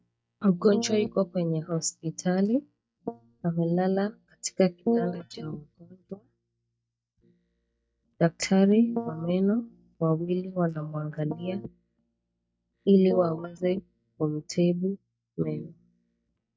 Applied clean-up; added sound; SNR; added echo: neural mask model DeepFilterNet 3.